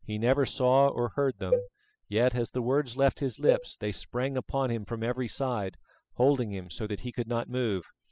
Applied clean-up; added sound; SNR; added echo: classical method spectral subtraction.